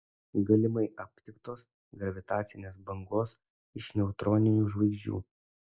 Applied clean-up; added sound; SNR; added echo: none; none; none; none.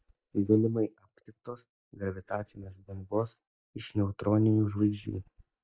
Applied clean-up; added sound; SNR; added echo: neural mask model DeepFilterNet 3.